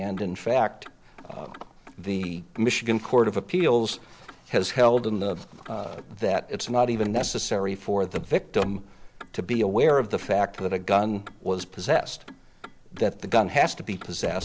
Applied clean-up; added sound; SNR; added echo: none; Motor vehicle (road); 18 dB; none.